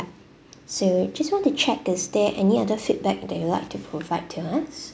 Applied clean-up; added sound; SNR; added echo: none; none; none; none.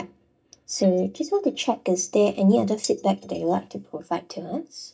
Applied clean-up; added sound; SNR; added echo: neural mask model DeepFilterNet 3.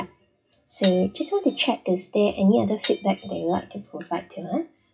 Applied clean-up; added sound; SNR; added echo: classical method WPE with log-MMSE.